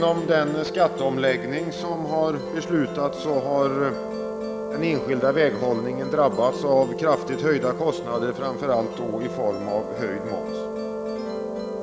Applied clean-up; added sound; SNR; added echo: none; Musical instrument; 6 dB; none.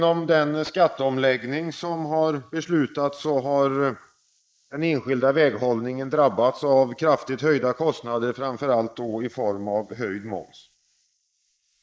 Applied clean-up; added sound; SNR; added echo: neural mask model Resemble Enhance denoiser.